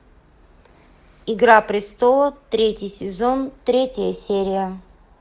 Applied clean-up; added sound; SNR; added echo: none; none; none; none.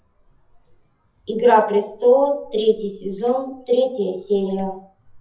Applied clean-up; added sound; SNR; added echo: classical method WPE with log-MMSE.